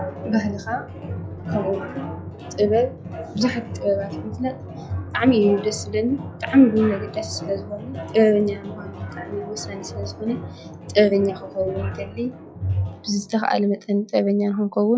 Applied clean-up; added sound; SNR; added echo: classical method log-MMSE.